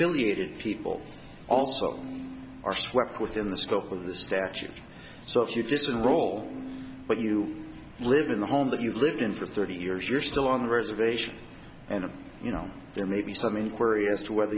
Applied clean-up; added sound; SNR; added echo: none; Bowed string instrument; 10 dB; none.